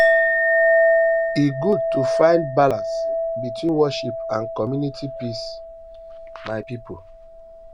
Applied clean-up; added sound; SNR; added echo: none; Chink, clink; -2 dB; none.